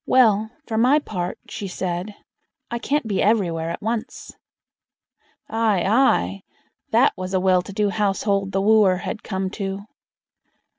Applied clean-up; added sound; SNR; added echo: none; none; none; none.